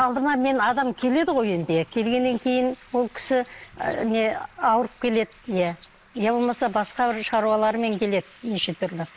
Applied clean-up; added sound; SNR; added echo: neural mask model Resemble Enhance denoiser.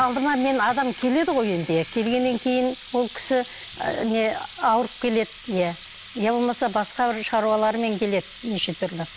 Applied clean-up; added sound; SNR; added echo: none; Water tap, faucet; 18 dB; none.